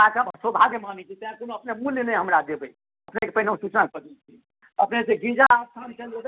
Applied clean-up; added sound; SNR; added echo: none; none; none; none.